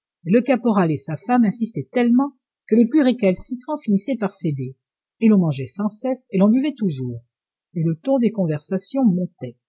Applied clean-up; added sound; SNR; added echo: none; none; none; none.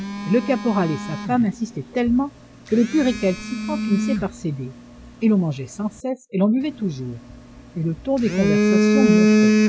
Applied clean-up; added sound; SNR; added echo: none; Telephone; 0 dB; none.